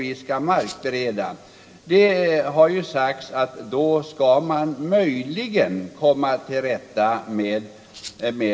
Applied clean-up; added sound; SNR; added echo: none; Rattle (instrument); 19 dB; reverberation time 2.7 s.